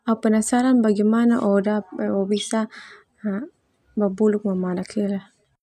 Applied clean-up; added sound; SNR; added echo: none; none; none; none.